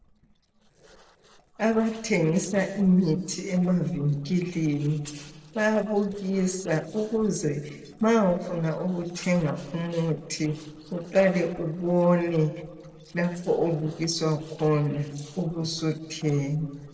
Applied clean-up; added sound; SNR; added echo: neural separator model SepFormer DNS4.